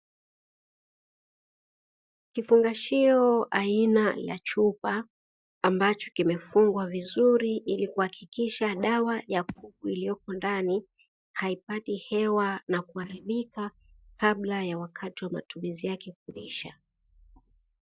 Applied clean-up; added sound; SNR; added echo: neural mask model DeepFilterNet 3.